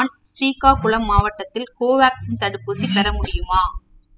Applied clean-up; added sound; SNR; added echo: classical method spectral subtraction.